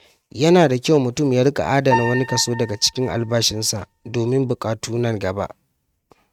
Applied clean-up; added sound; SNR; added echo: neural mask model RNNoise.